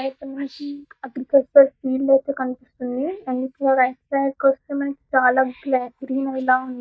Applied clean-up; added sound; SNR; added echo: neural mask model DeepFilterNet 3.